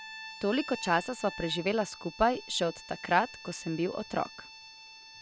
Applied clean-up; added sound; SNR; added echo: none; Bowed string instrument; 15 dB; none.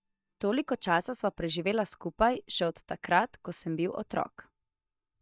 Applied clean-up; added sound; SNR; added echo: neural mask model DeepFilterNet 3.